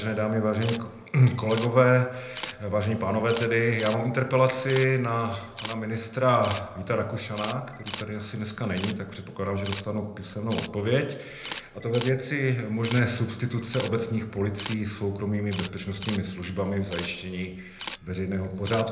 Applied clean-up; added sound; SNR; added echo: none; Camera; 13 dB; reverberation time 0.7 s.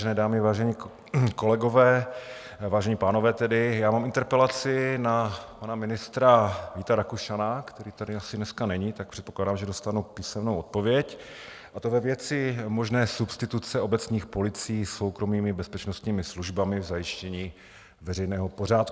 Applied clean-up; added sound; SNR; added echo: none; none; none; none.